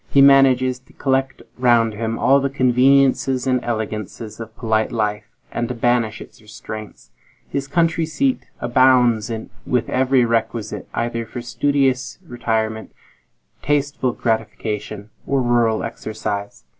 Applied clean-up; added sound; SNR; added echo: none; none; none; none.